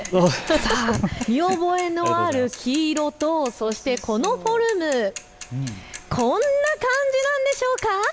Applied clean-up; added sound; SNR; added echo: none; Mechanisms / Bicycle; 18 dB; none.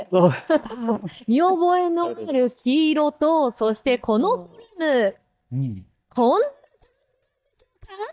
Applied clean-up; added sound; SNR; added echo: neural mask model DeepFilterNet 3.